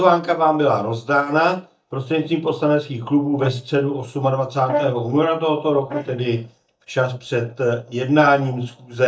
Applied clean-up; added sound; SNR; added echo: neural mask model DeepFilterNet 3.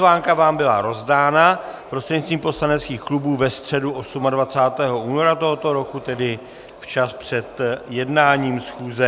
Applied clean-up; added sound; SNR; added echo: none; none; none; none.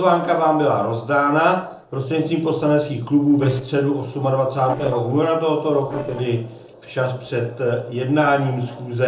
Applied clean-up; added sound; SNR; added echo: neural separator model SepFormer DNS4.